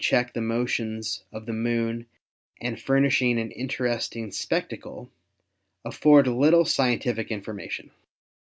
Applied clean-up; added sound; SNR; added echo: none; none; none; none.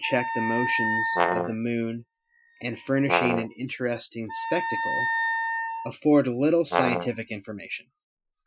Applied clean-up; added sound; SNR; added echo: classical method Wiener filter.